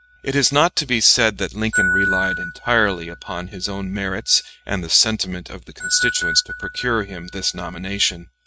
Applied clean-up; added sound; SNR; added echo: neural mask model RNNoise.